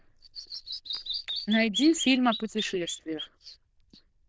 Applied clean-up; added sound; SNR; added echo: neural diffusion model UNIVERSE++.